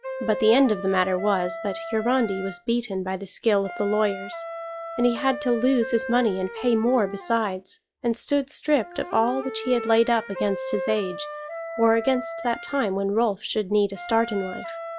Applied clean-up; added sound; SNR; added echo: classical method log-MMSE.